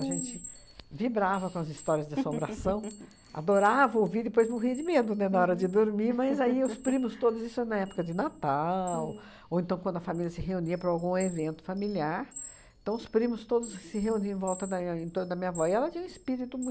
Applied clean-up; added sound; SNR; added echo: none; Chime; 19 dB; none.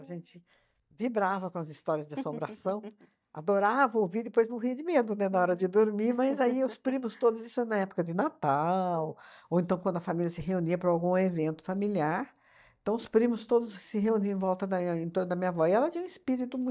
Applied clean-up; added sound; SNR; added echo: neural mask model DeepFilterNet 3.